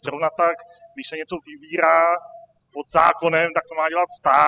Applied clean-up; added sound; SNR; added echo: classical method spectral subtraction.